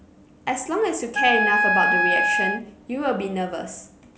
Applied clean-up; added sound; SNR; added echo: none; Wind instrument, woodwind instrument; -4 dB; none.